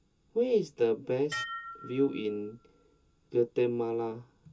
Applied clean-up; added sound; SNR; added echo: none; Dishes, pots, and pans; 13 dB; reverberation time 0.2 s.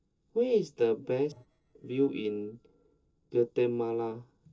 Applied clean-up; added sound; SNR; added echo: neural separator model SepFormer DNS4.